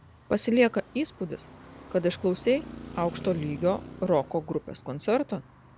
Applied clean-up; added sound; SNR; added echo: none; Traffic noise, roadway noise; 16 dB; none.